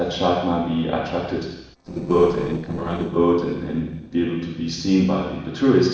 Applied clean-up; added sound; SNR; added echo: neural separator model SepFormer DNS4.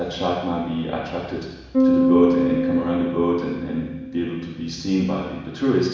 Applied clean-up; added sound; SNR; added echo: none; Bass guitar; 0 dB; reverberation time 1.1 s.